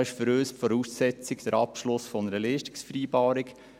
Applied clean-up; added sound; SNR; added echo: none; none; none; none.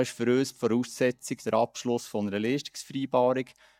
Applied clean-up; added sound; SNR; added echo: neural mask model DeepFilterNet 3.